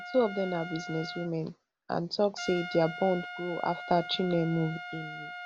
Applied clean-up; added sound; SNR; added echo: none; Trumpet; 11 dB; none.